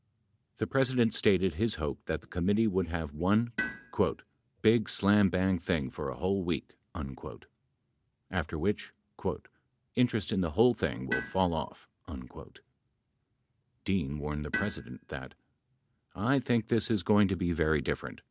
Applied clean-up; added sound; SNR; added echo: none; Tools; 13 dB; none.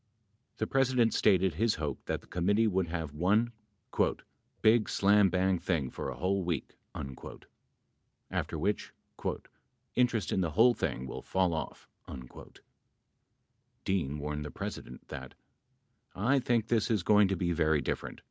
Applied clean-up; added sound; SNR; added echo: none; none; none; none.